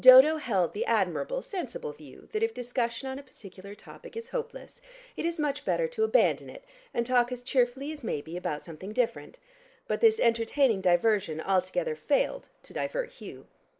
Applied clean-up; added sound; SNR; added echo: neural mask model Resemble Enhance denoiser.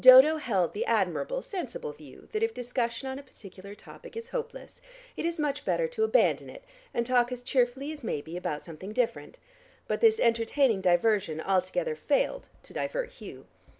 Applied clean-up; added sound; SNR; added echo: none; none; none; none.